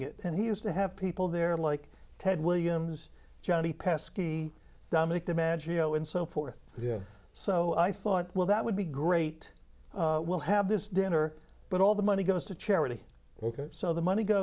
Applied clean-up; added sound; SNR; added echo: none; none; none; none.